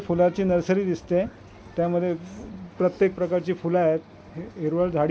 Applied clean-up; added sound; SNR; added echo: none; none; none; none.